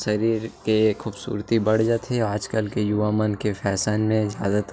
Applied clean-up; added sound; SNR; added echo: none; none; none; none.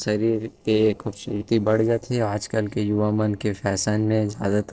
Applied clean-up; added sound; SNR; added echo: neural separator model SepFormer DNS4.